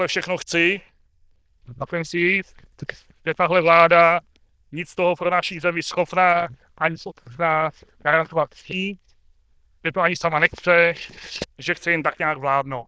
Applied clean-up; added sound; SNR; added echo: neural diffusion model UNIVERSE++.